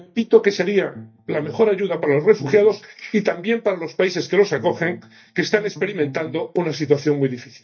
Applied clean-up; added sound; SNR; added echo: neural mask model DeepFilterNet 3.